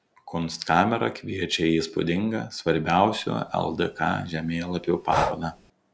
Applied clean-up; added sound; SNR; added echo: none; Breathing; 10 dB; none.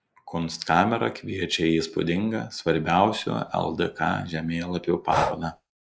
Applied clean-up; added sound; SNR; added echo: neural mask model Resemble Enhance denoiser.